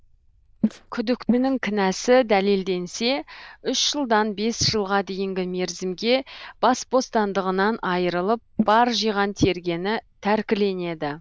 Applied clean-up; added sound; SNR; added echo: neural diffusion model UNIVERSE++.